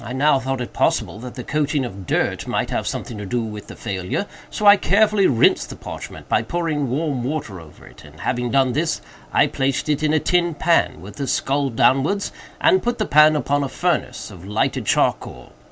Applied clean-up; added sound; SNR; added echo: none; none; none; none.